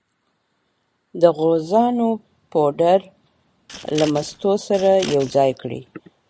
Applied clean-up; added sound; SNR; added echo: none; Scissors; 15 dB; none.